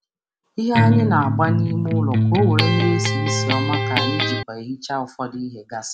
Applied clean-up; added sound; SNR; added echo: none; Electric guitar; -5 dB; none.